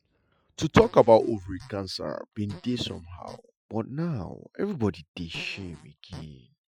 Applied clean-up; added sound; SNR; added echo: classical method Wiener filter.